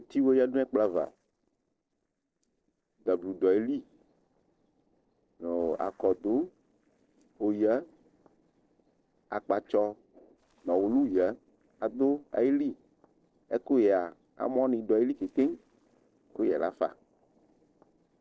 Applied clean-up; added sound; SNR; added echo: neural separator model SepFormer DNS4.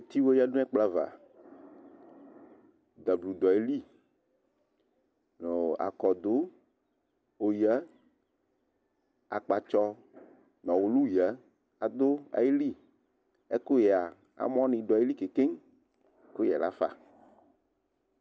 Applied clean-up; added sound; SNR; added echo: none; none; none; none.